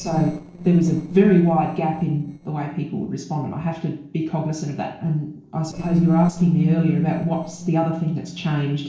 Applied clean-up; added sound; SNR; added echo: neural separator model SepFormer DNS4.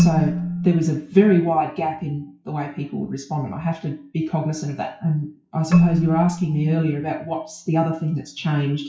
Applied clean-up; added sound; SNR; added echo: classical method WPE with log-MMSE.